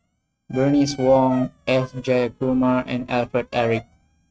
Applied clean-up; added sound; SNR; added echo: neural mask model RNNoise.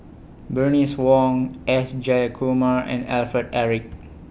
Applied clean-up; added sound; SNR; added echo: none; none; none; none.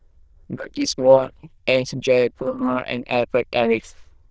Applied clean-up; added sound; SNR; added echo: neural diffusion model UNIVERSE++.